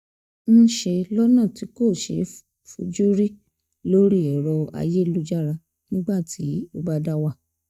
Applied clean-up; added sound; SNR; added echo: neural mask model DeepFilterNet 3.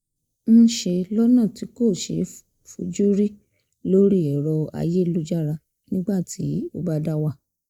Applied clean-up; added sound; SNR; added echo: neural mask model Resemble Enhance denoiser.